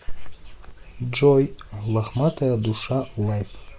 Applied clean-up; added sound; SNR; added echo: neural mask model Resemble Enhance denoiser.